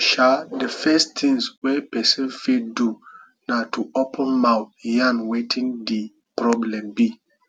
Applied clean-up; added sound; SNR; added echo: none; none; none; none.